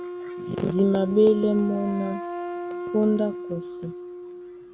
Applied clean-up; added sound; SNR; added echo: none; Wind instrument, woodwind instrument; 9 dB; none.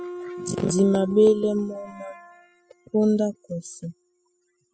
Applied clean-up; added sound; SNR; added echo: classical method spectral subtraction.